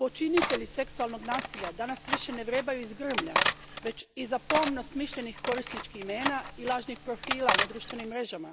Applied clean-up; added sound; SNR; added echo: none; Cutlery, silverware; 1 dB; none.